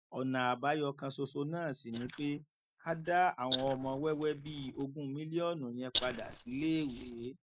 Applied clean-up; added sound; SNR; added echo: neural mask model Resemble Enhance denoiser.